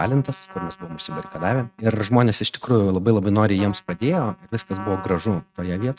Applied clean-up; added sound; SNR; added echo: neural mask model RNNoise.